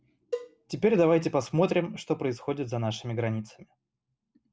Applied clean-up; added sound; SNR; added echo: none; Cowbell; 12 dB; none.